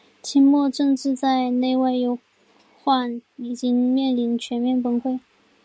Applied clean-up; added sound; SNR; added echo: none; none; none; none.